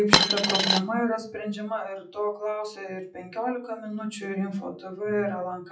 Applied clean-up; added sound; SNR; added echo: classical method WPE with log-MMSE.